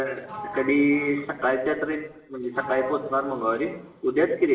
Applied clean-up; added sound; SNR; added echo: none; Sliding door; 16 dB; reverberation time 0.8 s.